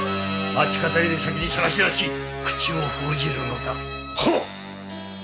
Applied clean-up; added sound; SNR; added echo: none; none; none; none.